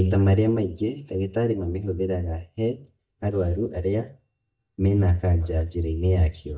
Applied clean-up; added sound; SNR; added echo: neural mask model DeepFilterNet 3.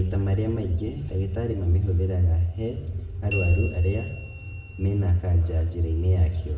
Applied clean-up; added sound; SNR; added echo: none; Bell; 17 dB; reverberation time 0.8 s.